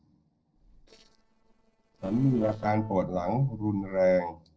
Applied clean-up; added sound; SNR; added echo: neural separator model SepFormer DNS4.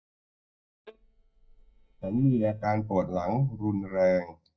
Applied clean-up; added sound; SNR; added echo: neural mask model DeepFilterNet 3.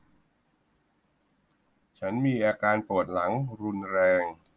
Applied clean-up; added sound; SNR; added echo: none; none; none; none.